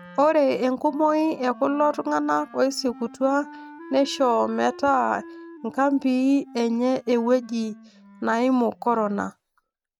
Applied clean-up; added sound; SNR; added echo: neural mask model RNNoise.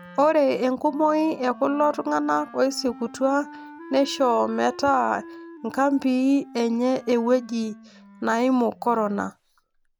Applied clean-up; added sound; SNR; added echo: none; Wind instrument, woodwind instrument; 20 dB; none.